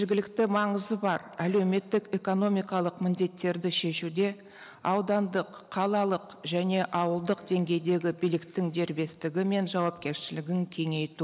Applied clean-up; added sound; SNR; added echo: none; none; none; none.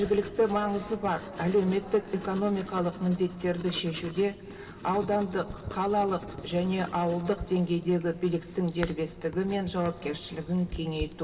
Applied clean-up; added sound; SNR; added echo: none; Writing; 14 dB; reverberation time 2.3 s.